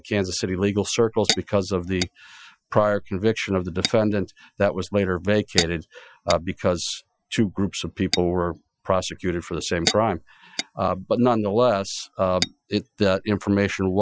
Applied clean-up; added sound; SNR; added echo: classical method Wiener filter.